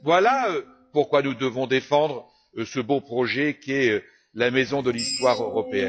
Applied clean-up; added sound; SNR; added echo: classical method log-MMSE.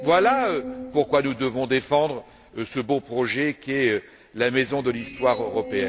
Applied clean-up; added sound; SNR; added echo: none; Screech; 12 dB; none.